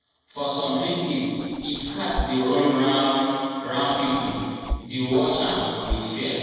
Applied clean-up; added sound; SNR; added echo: neural separator model SepFormer DNS4.